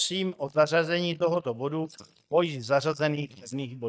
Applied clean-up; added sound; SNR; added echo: neural mask model DeepFilterNet 3.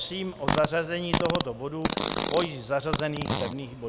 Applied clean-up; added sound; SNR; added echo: none; Fart; 0 dB; none.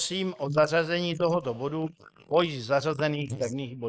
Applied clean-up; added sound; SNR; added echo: neural mask model Resemble Enhance denoiser.